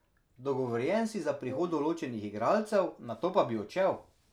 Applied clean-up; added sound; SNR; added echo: none; Brass instrument; 17 dB; none.